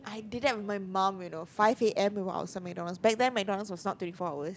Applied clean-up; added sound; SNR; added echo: none; none; none; none.